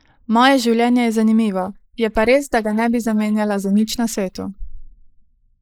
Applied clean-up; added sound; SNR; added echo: neural mask model Resemble Enhance denoiser.